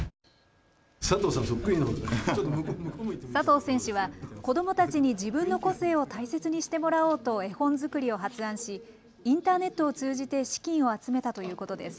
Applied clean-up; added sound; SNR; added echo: none; none; none; none.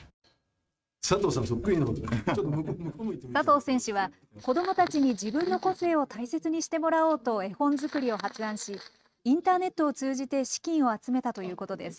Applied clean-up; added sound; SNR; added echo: neural mask model RNNoise.